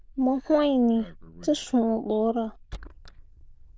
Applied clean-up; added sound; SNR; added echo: neural diffusion model UNIVERSE++.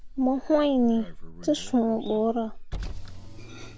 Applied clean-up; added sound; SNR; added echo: none; Car; 10 dB; none.